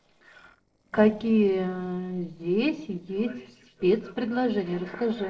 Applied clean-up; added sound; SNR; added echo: neural separator model SepFormer DNS4.